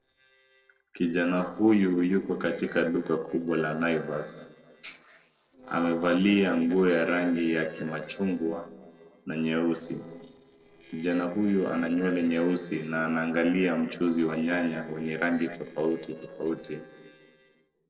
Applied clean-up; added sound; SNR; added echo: neural separator model SepFormer DNS4.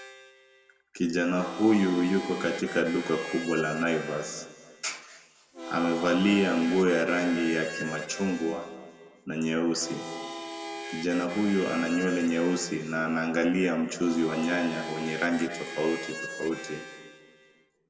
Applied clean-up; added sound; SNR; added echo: none; Harmonica; 12 dB; reverberation time 1.6 s.